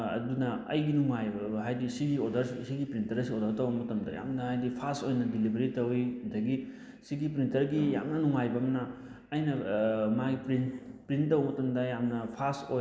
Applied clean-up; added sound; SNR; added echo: none; none; none; none.